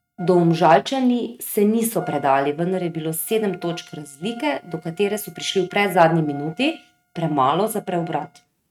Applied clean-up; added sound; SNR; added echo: neural mask model RNNoise.